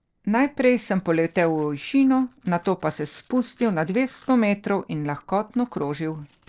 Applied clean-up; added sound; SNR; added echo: neural separator model SepFormer DNS4.